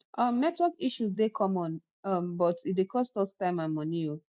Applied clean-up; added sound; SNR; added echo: none; none; none; none.